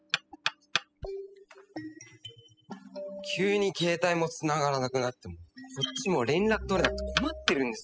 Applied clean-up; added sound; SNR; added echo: classical method spectral subtraction.